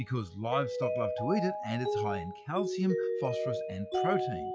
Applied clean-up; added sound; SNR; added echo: classical method log-MMSE.